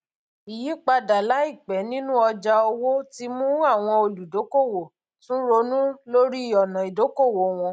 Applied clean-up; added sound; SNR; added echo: none; none; none; none.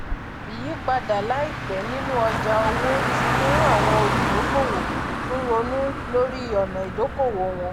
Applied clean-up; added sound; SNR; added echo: none; Car; 0 dB; none.